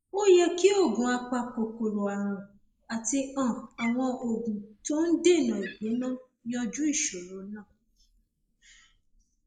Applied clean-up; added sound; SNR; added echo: neural mask model Resemble Enhance denoiser.